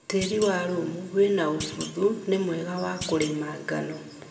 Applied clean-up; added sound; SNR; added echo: none; Thump, thud; 14 dB; reverberation time 1.1 s.